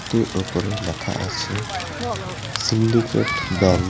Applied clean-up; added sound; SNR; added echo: none; Crackle; 6 dB; none.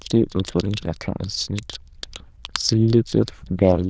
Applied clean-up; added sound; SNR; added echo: neural diffusion model UNIVERSE++.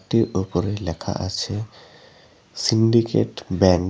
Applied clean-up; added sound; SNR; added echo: none; none; none; none.